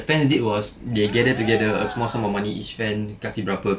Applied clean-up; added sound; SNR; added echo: none; Cheering; 14 dB; none.